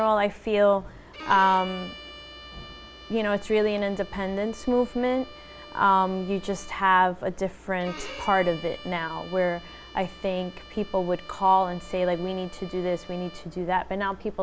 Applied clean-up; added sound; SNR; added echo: none; Bowed string instrument; 19 dB; none.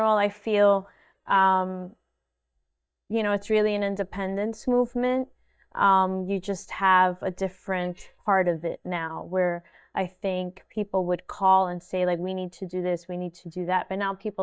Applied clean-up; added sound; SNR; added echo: neural mask model DeepFilterNet 3.